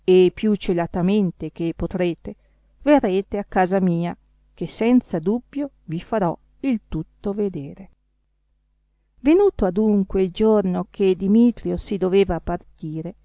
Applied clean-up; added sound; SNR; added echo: none; none; none; none.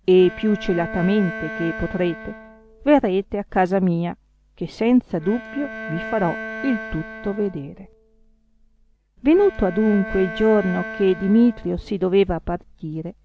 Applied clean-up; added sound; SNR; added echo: none; Bowed string instrument; 13 dB; none.